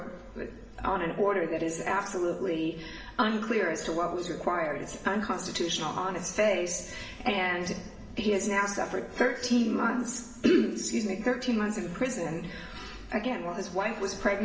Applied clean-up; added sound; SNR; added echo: none; none; none; reverberation time 1.1 s.